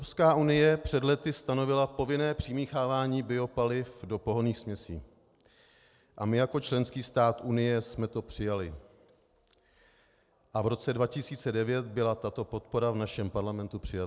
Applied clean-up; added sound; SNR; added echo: none; none; none; none.